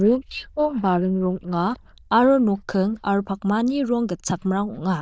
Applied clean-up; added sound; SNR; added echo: neural diffusion model UNIVERSE++.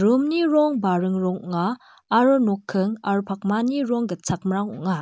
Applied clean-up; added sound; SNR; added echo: none; none; none; none.